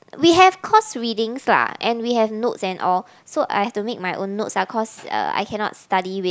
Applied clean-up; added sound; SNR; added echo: none; none; none; none.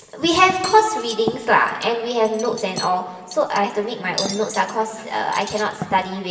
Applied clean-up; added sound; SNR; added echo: none; Cutlery, silverware; 14 dB; reverberation time 2.3 s.